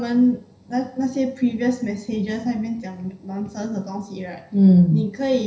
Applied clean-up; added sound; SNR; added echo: none; none; none; reverberation time 0.5 s.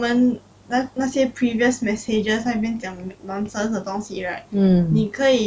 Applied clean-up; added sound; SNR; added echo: none; none; none; none.